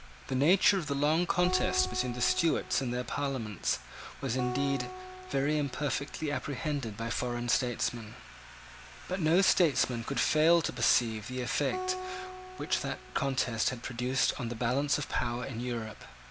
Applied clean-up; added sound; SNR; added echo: none; Acoustic guitar; 11 dB; none.